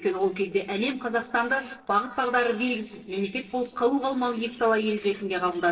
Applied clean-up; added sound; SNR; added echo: neural separator model SepFormer DNS4.